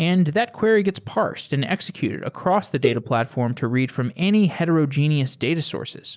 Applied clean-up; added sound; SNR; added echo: neural mask model Resemble Enhance denoiser.